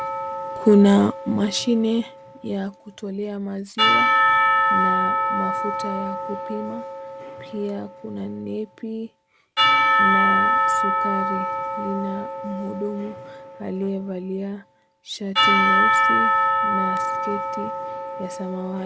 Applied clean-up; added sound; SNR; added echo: none; Church bell / Percussion; -3 dB; none.